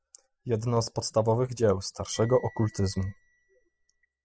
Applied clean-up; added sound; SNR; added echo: classical method spectral subtraction.